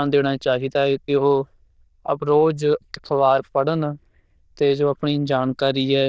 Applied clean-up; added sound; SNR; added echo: neural diffusion model UNIVERSE++.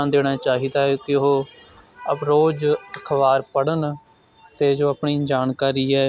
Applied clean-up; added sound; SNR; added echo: none; none; none; none.